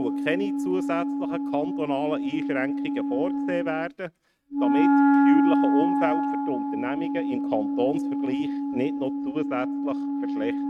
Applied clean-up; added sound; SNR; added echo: neural mask model RNNoise.